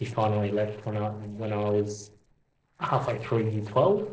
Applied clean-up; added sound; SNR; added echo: neural separator model SepFormer DNS4.